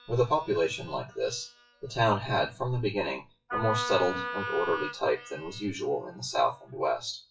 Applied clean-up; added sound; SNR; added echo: classical method WPE with log-MMSE.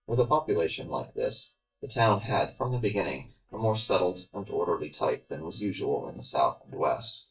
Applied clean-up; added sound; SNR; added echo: neural mask model DeepFilterNet 3.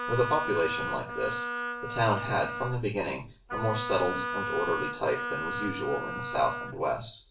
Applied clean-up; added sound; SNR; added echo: none; Wind instrument, woodwind instrument; 4 dB; reverberation time 0.3 s.